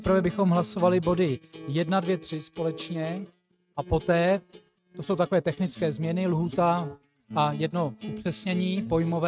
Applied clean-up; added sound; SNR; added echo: neural mask model RNNoise.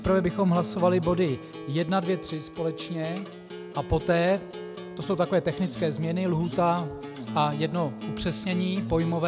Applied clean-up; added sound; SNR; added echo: none; Acoustic guitar; 10 dB; none.